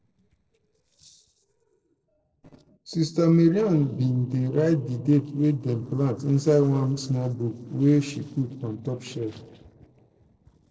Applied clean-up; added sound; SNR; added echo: neural separator model SepFormer DNS4.